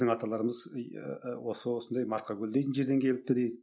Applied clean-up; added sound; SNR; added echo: none; none; none; none.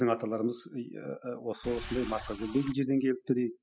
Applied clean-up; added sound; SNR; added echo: classical method spectral subtraction.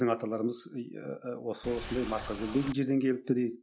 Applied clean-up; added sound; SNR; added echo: none; Boat, Water vehicle; 10 dB; none.